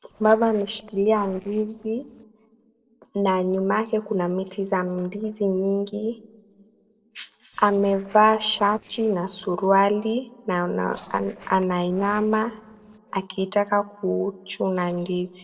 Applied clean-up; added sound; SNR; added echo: neural separator model SepFormer DNS4.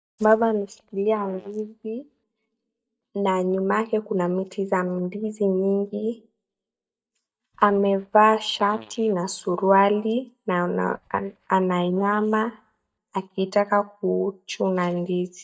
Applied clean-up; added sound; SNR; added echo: neural mask model DeepFilterNet 3.